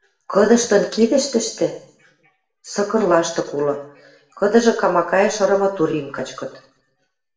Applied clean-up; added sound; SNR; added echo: none; none; none; reverberation time 0.6 s.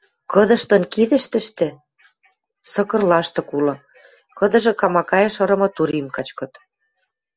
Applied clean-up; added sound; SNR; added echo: none; none; none; none.